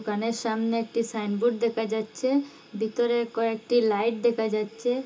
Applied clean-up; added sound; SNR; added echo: none; none; none; reverberation time 0.2 s.